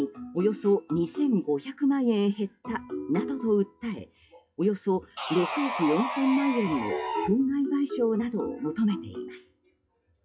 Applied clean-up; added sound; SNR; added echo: classical method WPE with log-MMSE.